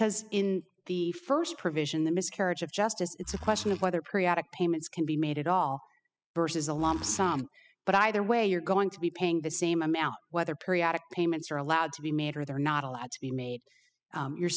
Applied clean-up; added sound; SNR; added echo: classical method spectral subtraction.